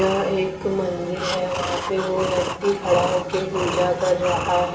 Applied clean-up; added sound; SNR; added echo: none; Breathing; 7 dB; reverberation time 2.5 s.